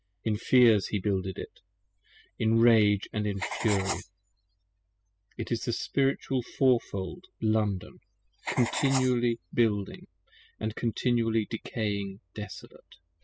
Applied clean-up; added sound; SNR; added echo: classical method spectral subtraction.